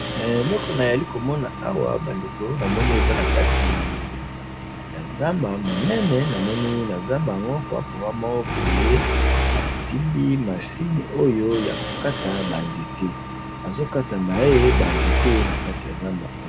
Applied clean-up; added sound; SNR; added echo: none; Mechanisms; 1 dB; none.